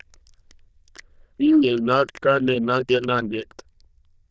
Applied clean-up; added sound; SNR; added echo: neural diffusion model UNIVERSE++.